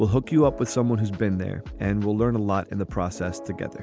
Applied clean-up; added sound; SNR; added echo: none; none; none; none.